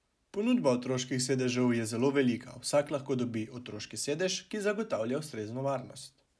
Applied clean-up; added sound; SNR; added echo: none; none; none; none.